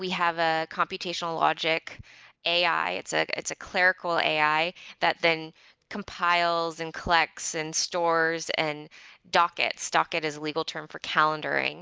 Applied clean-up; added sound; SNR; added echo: none; none; none; none.